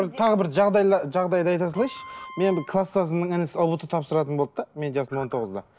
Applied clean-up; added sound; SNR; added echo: none; Wind instrument, woodwind instrument; 19 dB; none.